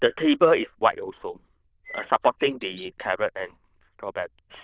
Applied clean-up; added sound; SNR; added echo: neural diffusion model UNIVERSE++.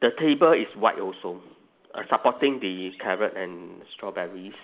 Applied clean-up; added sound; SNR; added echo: neural mask model Resemble Enhance denoiser.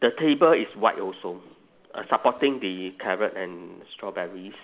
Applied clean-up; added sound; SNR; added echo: none; none; none; none.